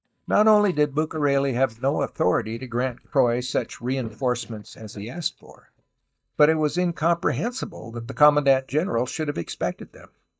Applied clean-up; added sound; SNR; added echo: neural mask model DeepFilterNet 3.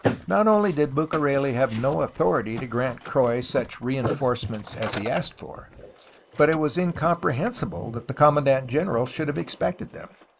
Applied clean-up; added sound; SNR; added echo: neural mask model Resemble Enhance denoiser.